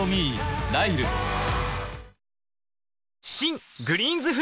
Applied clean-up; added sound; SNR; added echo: none; none; none; none.